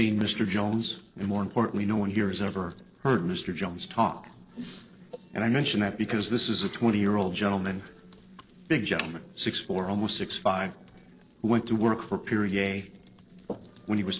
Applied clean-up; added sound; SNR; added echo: neural separator model SepFormer DNS4.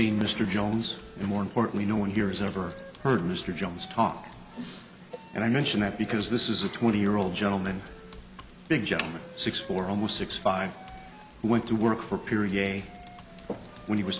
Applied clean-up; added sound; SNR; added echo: none; Computer keyboard + Wind instrument, woodwind instrument; 20 dB; none.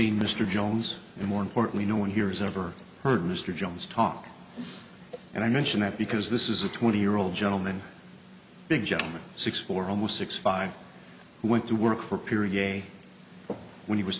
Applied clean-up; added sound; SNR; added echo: none; none; none; none.